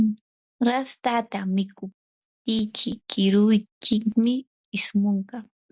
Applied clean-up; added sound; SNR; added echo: none; none; none; none.